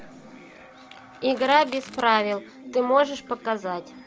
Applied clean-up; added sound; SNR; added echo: none; Crushing / Wood; 19 dB; none.